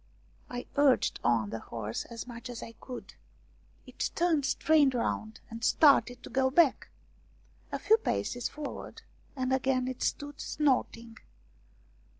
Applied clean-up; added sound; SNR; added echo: none; none; none; none.